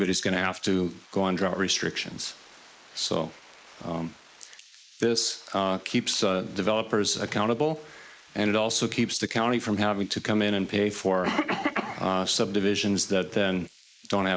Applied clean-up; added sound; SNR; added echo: neural mask model Resemble Enhance denoiser.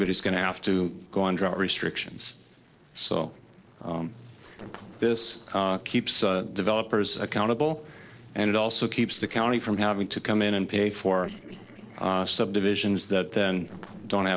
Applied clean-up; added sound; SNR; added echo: neural separator model SepFormer DNS4.